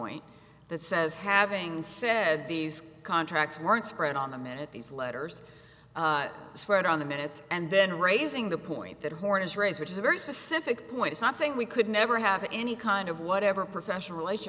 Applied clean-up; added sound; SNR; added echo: none; none; none; none.